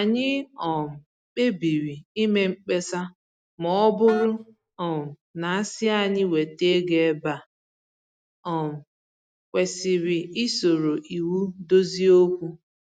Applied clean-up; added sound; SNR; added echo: none; Wind instrument, woodwind instrument; 12 dB; none.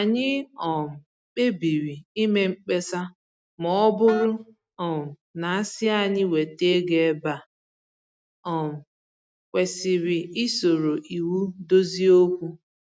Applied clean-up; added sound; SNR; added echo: neural mask model RNNoise.